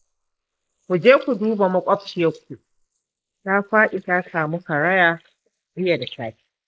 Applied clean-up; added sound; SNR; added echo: neural mask model Resemble Enhance denoiser.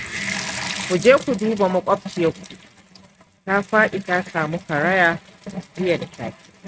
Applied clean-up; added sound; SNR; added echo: neural mask model RNNoise.